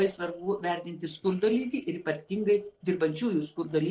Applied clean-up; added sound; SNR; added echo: neural separator model SepFormer DNS4.